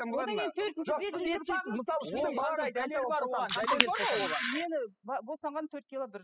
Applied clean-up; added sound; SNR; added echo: classical method spectral subtraction.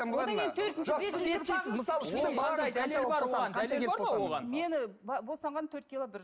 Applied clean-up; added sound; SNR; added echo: none; none; none; none.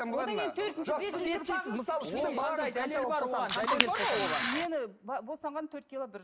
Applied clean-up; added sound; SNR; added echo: none; Camera; -1 dB; none.